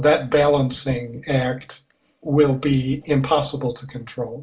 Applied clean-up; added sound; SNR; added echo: none; none; none; reverberation time 0.2 s.